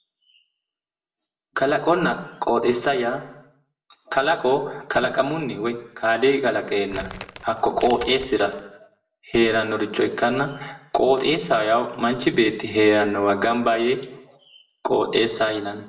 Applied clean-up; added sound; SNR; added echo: none; Crumpling, crinkling; 16 dB; reverberation time 0.6 s.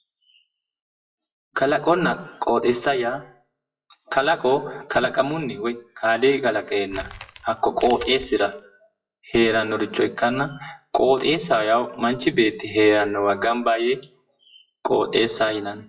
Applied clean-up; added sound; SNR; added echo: classical method WPE with log-MMSE.